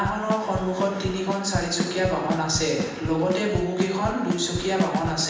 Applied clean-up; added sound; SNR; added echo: none; Bass drum / Snare drum / Drum kit; 6 dB; reverberation time 1.1 s.